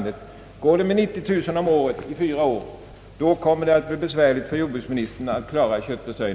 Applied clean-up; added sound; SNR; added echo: none; Run; 19 dB; none.